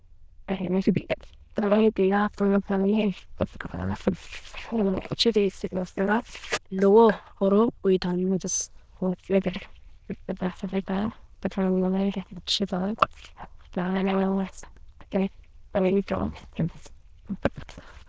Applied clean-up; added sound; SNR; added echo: neural diffusion model UNIVERSE++.